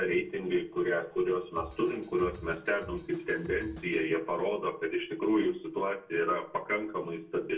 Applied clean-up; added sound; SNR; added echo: none; Drum kit; 16 dB; reverberation time 0.3 s.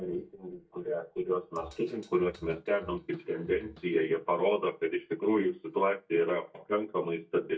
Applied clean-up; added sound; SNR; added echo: neural mask model DeepFilterNet 3.